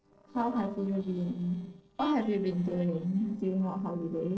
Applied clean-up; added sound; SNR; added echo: neural separator model SepFormer DNS4.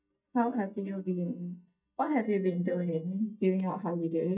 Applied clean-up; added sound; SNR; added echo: neural mask model DeepFilterNet 3.